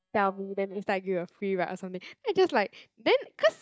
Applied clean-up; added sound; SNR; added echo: neural mask model DeepFilterNet 3.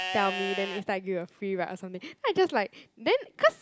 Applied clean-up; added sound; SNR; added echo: none; Livestock, farm animals, working animals; 11 dB; none.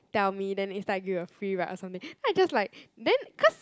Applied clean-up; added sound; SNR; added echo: none; none; none; none.